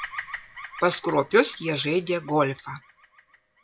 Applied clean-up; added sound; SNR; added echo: none; Bird vocalization, bird call, bird song; 16 dB; none.